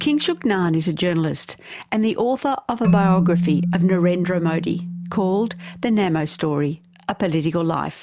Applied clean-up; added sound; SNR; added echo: none; Keyboard (musical); 5 dB; none.